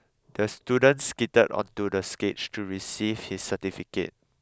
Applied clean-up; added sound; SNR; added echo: none; none; none; none.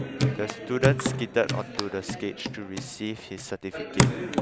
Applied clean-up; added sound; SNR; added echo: none; Hands / Wood; -2 dB; none.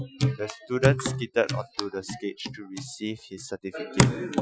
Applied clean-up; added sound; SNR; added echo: classical method Wiener filter.